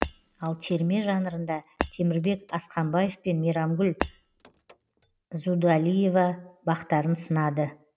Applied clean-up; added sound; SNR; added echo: none; Shatter; 10 dB; none.